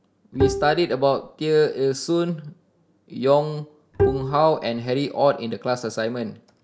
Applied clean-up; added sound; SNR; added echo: none; Bowed string instrument; 2 dB; none.